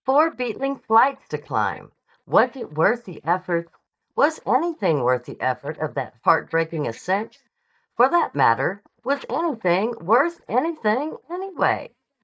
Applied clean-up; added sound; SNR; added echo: neural mask model DeepFilterNet 3.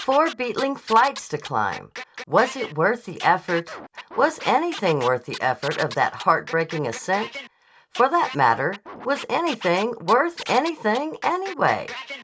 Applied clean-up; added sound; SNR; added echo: none; Scratching (performance technique); 15 dB; none.